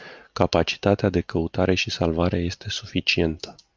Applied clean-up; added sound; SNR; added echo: none; none; none; none.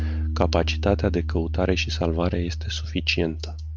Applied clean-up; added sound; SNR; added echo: none; Piano; 2 dB; none.